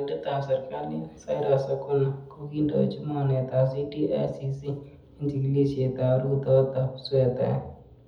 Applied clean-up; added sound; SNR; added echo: none; none; none; reverberation time 0.7 s.